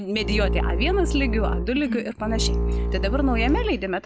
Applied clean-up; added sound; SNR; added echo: none; Bowed string instrument; 0 dB; none.